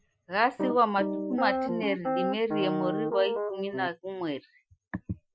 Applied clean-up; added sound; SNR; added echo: classical method Wiener filter.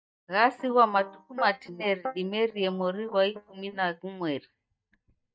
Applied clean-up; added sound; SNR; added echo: neural mask model DeepFilterNet 3.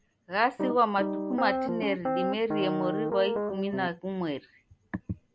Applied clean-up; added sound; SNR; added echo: none; Piano; 1 dB; none.